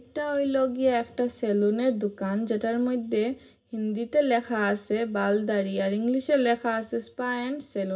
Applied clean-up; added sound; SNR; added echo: none; none; none; reverberation time 0.4 s.